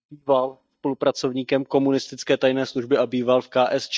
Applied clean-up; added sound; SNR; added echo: neural mask model DeepFilterNet 3.